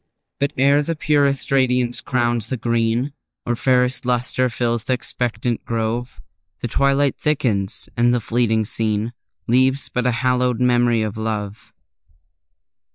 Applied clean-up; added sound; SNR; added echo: neural mask model DeepFilterNet 3.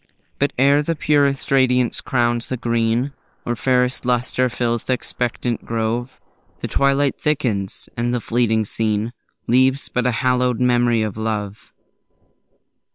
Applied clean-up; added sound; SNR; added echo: neural separator model SepFormer WHAM!.